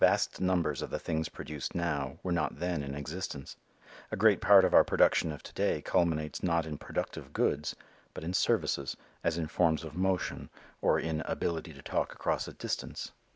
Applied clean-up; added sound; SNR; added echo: none; none; none; none.